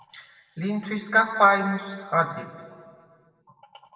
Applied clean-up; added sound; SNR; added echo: none; none; none; reverberation time 2.0 s.